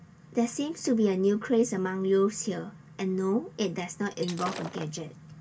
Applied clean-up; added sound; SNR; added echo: none; Shatter; 13 dB; reverberation time 0.1 s.